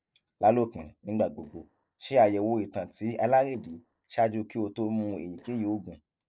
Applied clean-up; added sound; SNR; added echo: neural separator model SepFormer DNS4.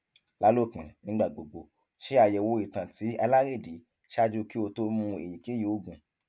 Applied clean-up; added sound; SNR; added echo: none; none; none; none.